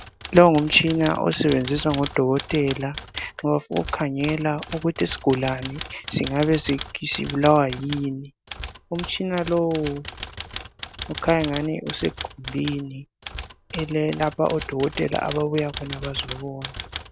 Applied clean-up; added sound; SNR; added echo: none; Typewriter; 10 dB; none.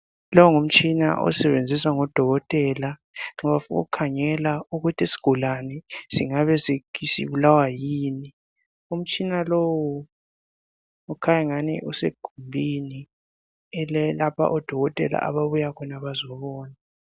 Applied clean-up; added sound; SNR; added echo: none; none; none; none.